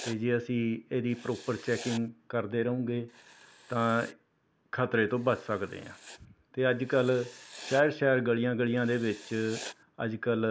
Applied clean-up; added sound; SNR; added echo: none; Writing; 19 dB; none.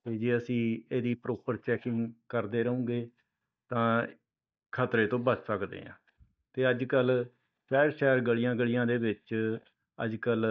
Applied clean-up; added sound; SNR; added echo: neural mask model DeepFilterNet 3.